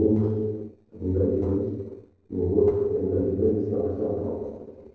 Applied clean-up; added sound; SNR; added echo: neural separator model SepFormer DNS4.